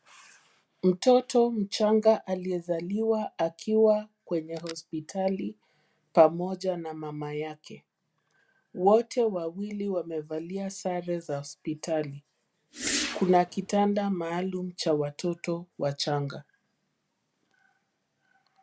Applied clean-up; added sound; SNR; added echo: none; Whoosh, swoosh, swish; 6 dB; none.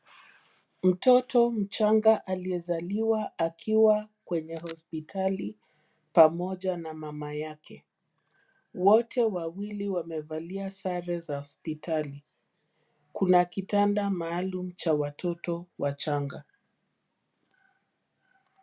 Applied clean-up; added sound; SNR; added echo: none; none; none; none.